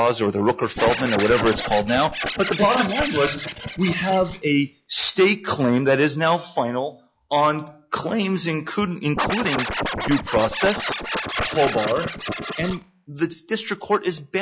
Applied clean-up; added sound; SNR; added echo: classical method log-MMSE.